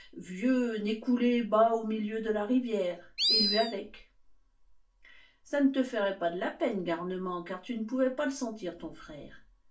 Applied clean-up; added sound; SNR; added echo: none; Animal; -2 dB; reverberation time 0.2 s.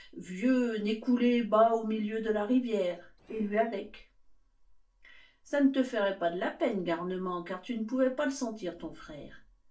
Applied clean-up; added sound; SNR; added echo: neural separator model SepFormer DNS4.